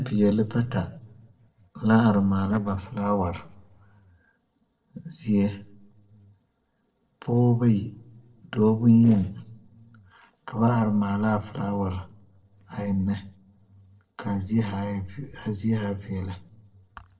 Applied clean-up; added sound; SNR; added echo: neural separator model SepFormer DNS4.